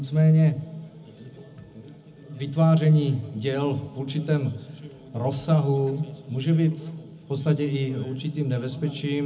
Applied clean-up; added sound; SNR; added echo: none; none; none; reverberation time 0.4 s.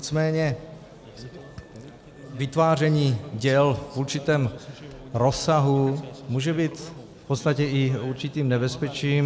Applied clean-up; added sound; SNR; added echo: none; none; none; none.